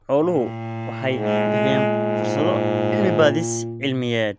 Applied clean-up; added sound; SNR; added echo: none; Bowed string instrument + Wind instrument, woodwind instrument; 0 dB; none.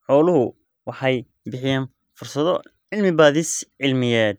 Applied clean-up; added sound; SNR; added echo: none; none; none; none.